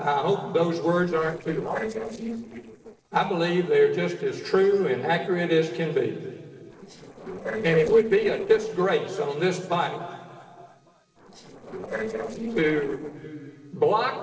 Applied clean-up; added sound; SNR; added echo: neural separator model SepFormer DNS4.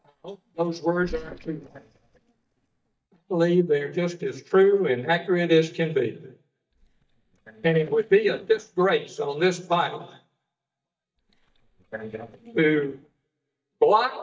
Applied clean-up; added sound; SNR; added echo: neural mask model DeepFilterNet 3.